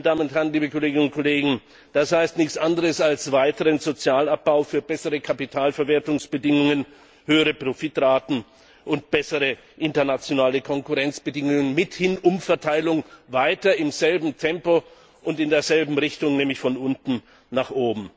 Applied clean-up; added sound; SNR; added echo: none; none; none; none.